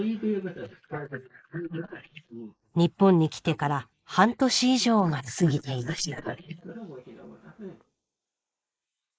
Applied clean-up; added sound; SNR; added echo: neural mask model Resemble Enhance denoiser.